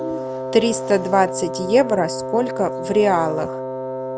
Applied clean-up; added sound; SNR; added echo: none; Wind instrument, woodwind instrument; 7 dB; none.